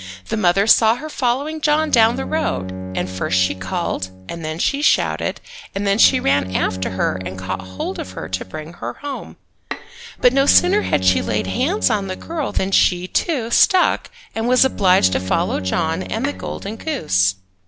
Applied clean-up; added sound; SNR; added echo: none; Bowed string instrument + Bowed string instrument; 10 dB; none.